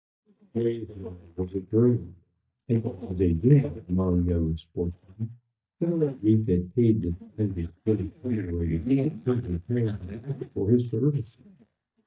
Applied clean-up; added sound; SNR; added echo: neural mask model DeepFilterNet 3.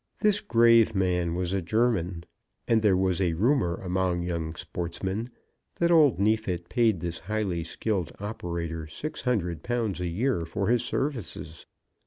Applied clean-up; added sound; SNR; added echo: none; none; none; none.